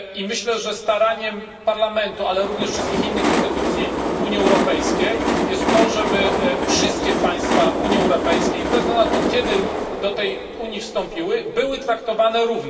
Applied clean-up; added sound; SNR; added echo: none; Train; 0 dB; reverberation time 2.3 s.